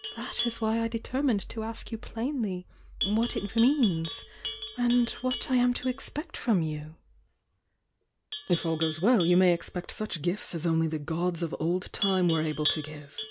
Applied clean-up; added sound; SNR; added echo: none; Livestock, farm animals, working animals; 12 dB; none.